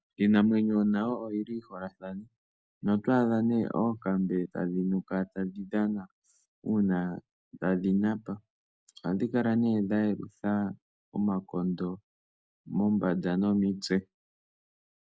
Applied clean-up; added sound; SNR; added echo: none; none; none; none.